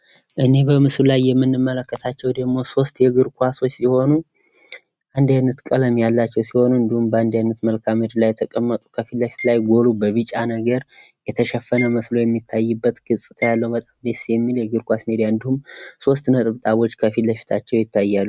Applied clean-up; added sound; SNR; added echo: neural mask model RNNoise.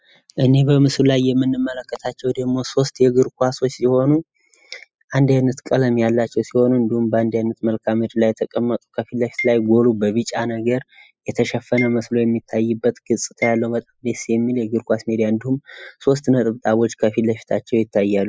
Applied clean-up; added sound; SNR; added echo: classical method spectral subtraction.